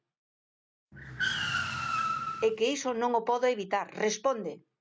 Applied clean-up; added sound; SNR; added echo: none; Car; 2 dB; none.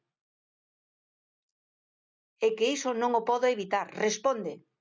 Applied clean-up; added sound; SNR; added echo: none; none; none; none.